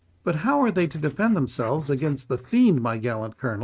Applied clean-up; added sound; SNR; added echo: neural mask model RNNoise.